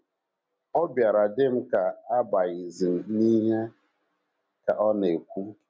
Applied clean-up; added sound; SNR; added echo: none; none; none; none.